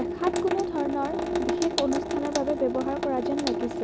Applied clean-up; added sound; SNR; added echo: none; Sink (filling or washing) / Water tap, faucet; 0 dB; none.